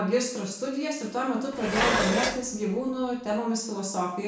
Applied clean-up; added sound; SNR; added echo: none; Dishes, pots, and pans; 1 dB; reverberation time 0.5 s.